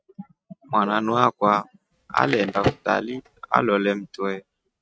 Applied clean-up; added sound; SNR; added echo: neural mask model RNNoise.